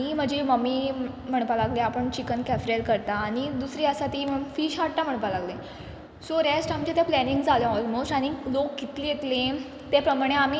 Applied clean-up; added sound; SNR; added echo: none; none; none; none.